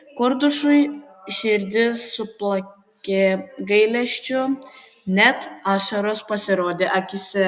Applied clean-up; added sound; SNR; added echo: none; none; none; none.